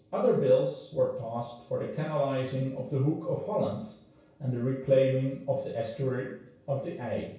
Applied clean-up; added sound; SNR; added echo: none; none; none; reverberation time 0.6 s.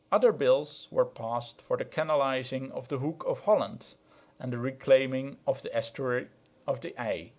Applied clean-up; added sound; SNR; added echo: none; none; none; none.